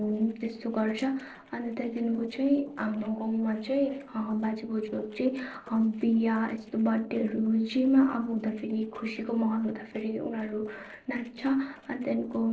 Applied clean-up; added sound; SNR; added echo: neural separator model SepFormer DNS4.